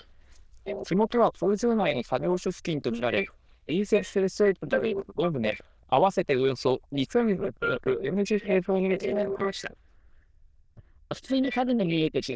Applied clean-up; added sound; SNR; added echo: neural diffusion model UNIVERSE++.